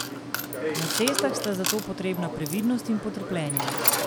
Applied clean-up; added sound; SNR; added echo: none; Mechanisms; 0 dB; none.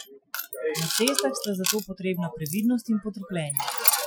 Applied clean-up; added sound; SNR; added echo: classical method Wiener filter.